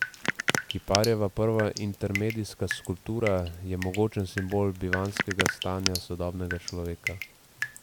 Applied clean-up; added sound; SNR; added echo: none; Drip; 5 dB; none.